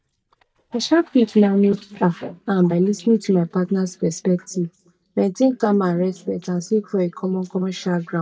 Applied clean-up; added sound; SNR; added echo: neural mask model DeepFilterNet 3.